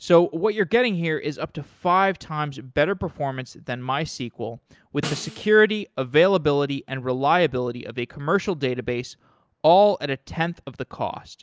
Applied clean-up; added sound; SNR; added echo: none; Snare drum; 15 dB; none.